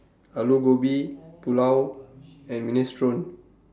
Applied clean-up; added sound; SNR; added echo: none; none; none; none.